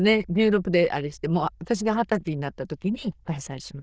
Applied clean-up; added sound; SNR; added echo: neural diffusion model UNIVERSE++.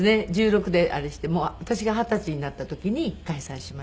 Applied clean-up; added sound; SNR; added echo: none; Traffic noise, roadway noise; 18 dB; none.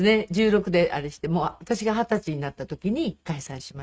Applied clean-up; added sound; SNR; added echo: neural mask model RNNoise.